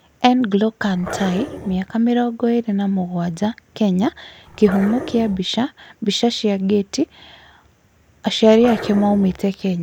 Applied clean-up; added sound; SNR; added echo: none; Growling; 12 dB; none.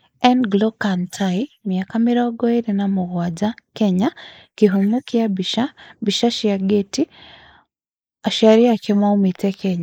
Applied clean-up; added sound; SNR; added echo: neural mask model Resemble Enhance denoiser.